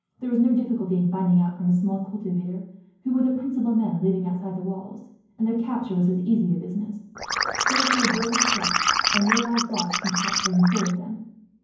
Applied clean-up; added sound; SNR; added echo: none; Liquid; 0 dB; reverberation time 0.9 s.